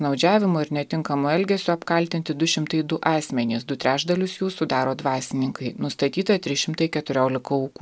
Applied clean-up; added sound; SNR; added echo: none; none; none; none.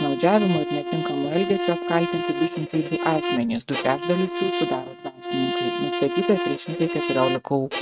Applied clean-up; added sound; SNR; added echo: neural mask model RNNoise.